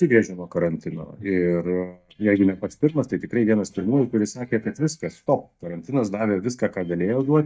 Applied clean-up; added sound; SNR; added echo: neural mask model DeepFilterNet 3.